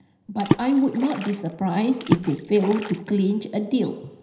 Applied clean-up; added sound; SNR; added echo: none; Water / Splash, splatter; 5 dB; reverberation time 0.9 s.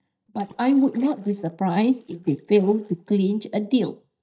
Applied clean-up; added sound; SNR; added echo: neural mask model DeepFilterNet 3.